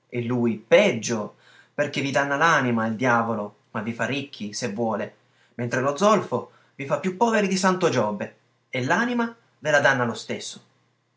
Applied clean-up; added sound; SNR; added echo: none; none; none; none.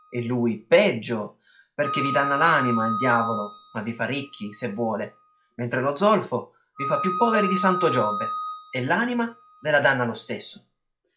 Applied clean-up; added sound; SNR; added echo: classical method log-MMSE.